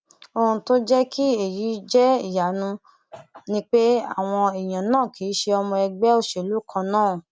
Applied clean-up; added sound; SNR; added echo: none; none; none; none.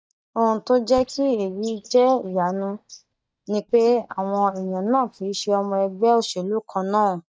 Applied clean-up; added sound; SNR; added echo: neural mask model DeepFilterNet 3.